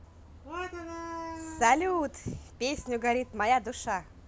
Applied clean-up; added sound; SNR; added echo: none; Vehicle horn, car horn, honking; 19 dB; none.